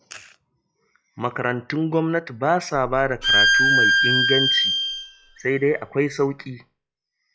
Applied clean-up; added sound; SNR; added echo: classical method log-MMSE.